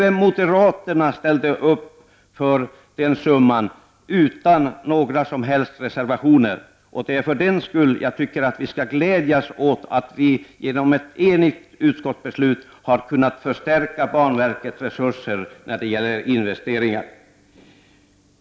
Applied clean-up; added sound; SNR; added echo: none; none; none; none.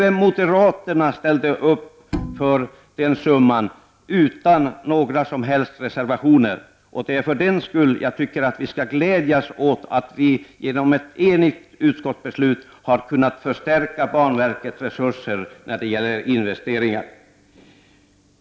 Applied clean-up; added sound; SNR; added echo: none; Bowed string instrument; 12 dB; none.